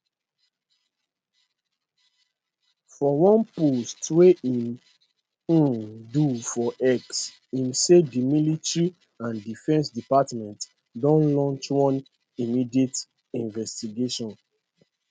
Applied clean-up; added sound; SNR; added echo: none; none; none; none.